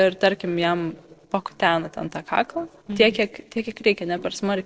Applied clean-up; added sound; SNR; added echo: neural separator model SepFormer DNS4.